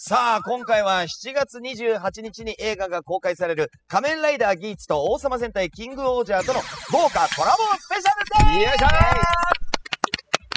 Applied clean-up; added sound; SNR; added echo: classical method spectral subtraction.